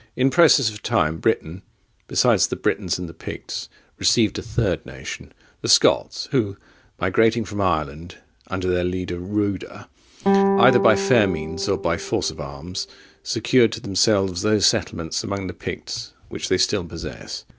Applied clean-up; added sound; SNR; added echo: none; Guitar; 2 dB; none.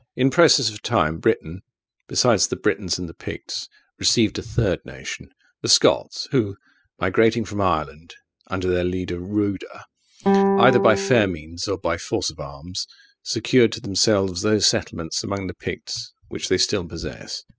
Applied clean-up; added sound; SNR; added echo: classical method spectral subtraction.